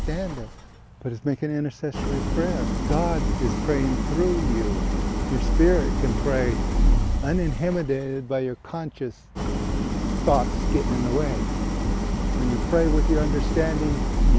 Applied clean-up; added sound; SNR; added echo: none; Idling; -3 dB; none.